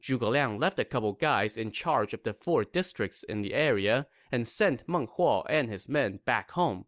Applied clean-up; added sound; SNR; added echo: none; none; none; none.